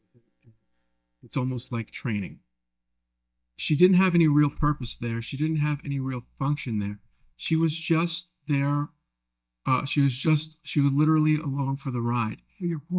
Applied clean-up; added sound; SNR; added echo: neural mask model DeepFilterNet 3.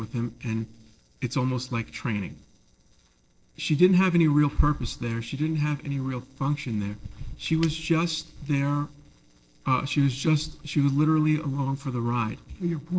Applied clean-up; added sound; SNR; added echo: neural separator model SepFormer DNS4.